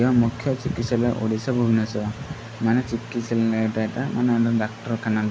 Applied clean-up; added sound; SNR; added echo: none; none; none; none.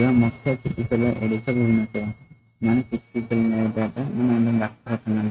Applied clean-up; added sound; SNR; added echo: neural mask model RNNoise.